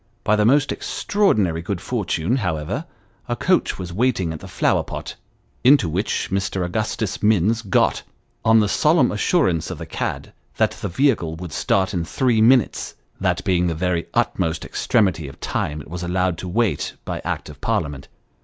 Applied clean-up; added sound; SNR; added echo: none; none; none; none.